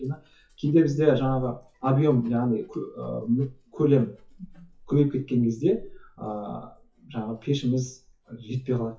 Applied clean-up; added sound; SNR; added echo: classical method WPE with log-MMSE.